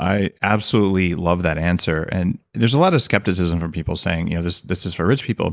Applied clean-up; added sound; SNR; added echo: none; none; none; none.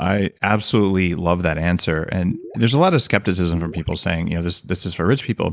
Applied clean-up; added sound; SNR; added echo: none; Gurgling; 18 dB; none.